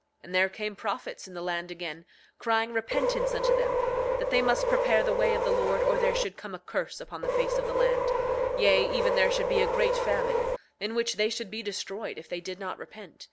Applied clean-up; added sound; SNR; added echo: none; Subway, metro, underground; -5 dB; none.